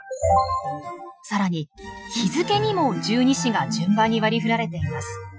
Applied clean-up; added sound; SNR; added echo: classical method Wiener filter.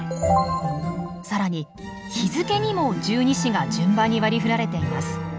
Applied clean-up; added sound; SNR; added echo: none; Bowed string instrument; 8 dB; none.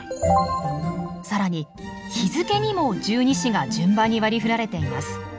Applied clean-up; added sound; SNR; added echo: none; none; none; none.